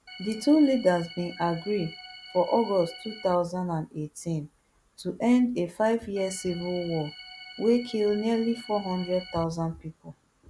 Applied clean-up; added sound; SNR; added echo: none; Organ; 16 dB; none.